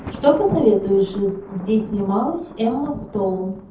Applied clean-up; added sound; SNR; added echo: none; Thunder; 18 dB; reverberation time 0.6 s.